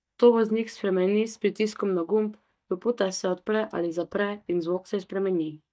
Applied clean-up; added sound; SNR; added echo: neural mask model DeepFilterNet 3.